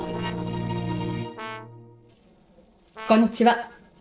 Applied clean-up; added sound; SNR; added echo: neural separator model SepFormer DNS4.